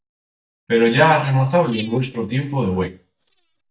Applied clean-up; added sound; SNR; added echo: neural mask model DeepFilterNet 3.